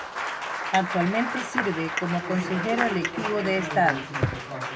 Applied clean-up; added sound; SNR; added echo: none; Applause + Cutlery, silverware / Dishes, pots, and pans / Chink, clink; 3 dB; none.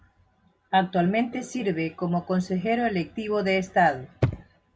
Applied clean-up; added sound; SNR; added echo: none; none; none; none.